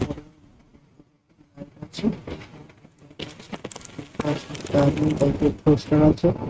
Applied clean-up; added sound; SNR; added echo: neural mask model RNNoise.